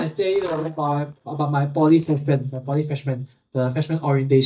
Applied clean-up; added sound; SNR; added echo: neural mask model DeepFilterNet 3.